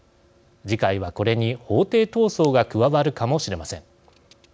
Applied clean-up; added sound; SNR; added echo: none; none; none; none.